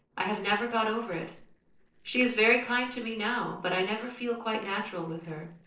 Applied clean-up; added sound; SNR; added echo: neural separator model SepFormer DNS4.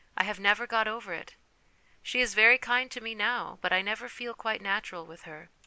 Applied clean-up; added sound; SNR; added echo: none; none; none; none.